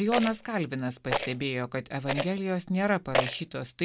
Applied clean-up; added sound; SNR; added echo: none; Rattle; 5 dB; none.